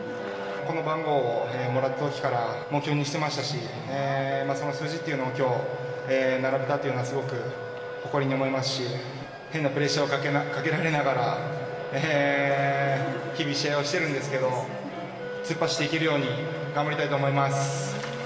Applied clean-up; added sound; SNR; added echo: none; Wind instrument, woodwind instrument; 10 dB; reverberation time 2.5 s.